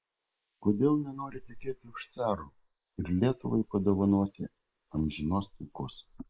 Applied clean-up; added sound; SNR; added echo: neural mask model Resemble Enhance denoiser.